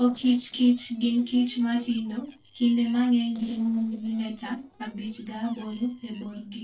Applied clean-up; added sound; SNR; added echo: neural separator model SepFormer DNS4.